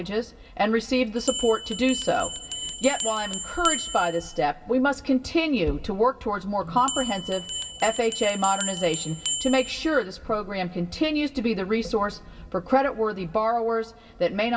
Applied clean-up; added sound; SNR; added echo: none; Bell; 7 dB; reverberation time 0.2 s.